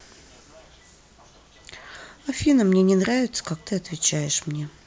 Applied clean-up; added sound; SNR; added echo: none; none; none; none.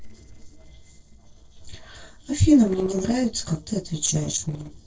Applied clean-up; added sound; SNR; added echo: neural separator model SepFormer DNS4.